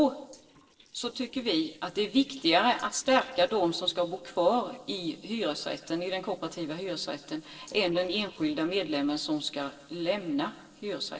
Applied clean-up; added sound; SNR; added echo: neural separator model SepFormer DNS4.